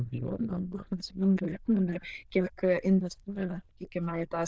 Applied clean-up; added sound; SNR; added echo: neural diffusion model UNIVERSE++.